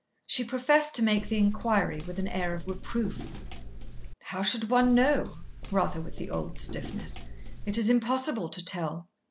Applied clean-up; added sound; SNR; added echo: none; Walk, footsteps; 7 dB; none.